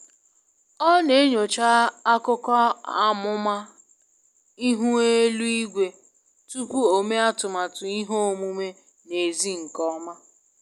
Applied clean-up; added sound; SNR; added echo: none; none; none; none.